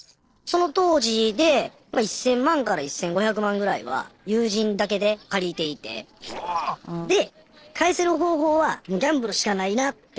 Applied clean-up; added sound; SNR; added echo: neural separator model SepFormer DNS4.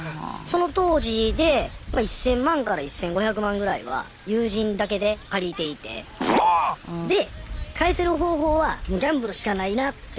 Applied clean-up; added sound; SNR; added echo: none; Wind; 12 dB; none.